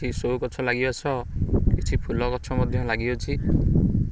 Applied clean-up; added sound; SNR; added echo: none; none; none; none.